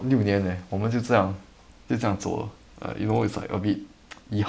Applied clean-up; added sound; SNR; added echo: none; none; none; none.